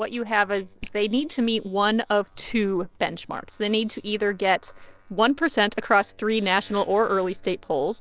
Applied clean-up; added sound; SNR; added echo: neural separator model SepFormer DNS4.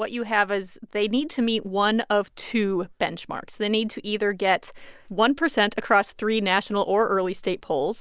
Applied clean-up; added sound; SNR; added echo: none; none; none; none.